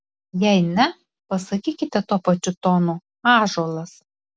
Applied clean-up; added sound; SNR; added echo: none; none; none; none.